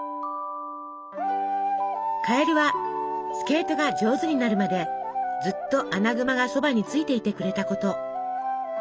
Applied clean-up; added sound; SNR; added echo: none; none; none; none.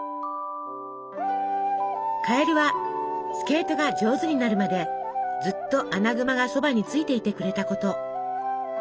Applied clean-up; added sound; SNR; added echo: none; Wind instrument, woodwind instrument; 19 dB; none.